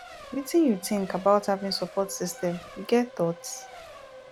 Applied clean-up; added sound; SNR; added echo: none; Race car, auto racing; 17 dB; none.